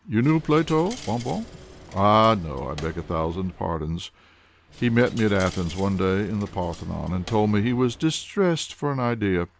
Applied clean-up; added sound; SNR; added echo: none; Coin (dropping); 18 dB; none.